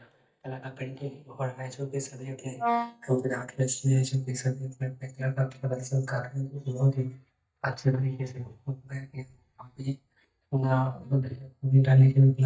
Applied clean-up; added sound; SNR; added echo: neural mask model DeepFilterNet 3.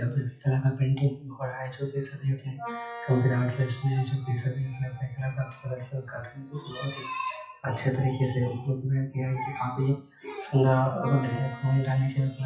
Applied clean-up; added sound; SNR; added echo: classical method WPE with log-MMSE.